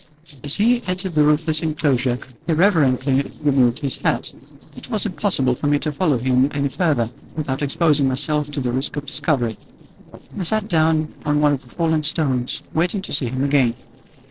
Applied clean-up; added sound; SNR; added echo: neural separator model SepFormer DNS4.